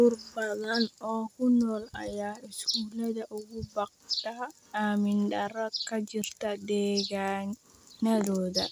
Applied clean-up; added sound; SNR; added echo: none; none; none; none.